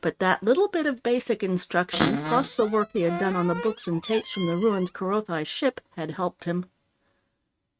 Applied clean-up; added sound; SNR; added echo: neural mask model RNNoise.